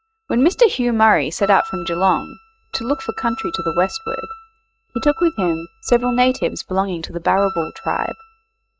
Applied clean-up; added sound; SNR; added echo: neural mask model RNNoise.